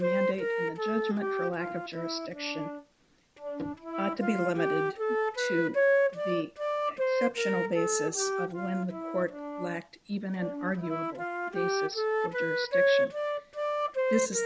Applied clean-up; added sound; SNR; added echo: none; Wind instrument, woodwind instrument; -4 dB; none.